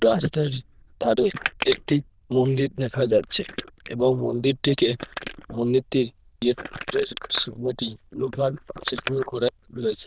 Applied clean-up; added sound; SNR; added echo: neural diffusion model UNIVERSE++.